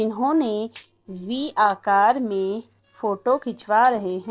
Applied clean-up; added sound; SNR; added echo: neural separator model SepFormer DNS4.